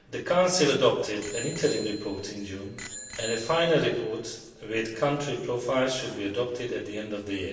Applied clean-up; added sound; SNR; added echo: none; Bicycle bell; 17 dB; reverberation time 1.0 s.